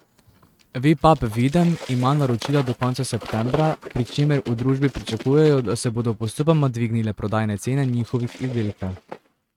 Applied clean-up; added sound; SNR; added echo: neural mask model RNNoise.